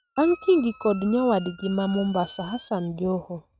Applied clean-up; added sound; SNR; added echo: neural mask model RNNoise.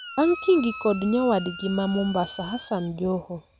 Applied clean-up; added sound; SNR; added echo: none; Squeak; 15 dB; none.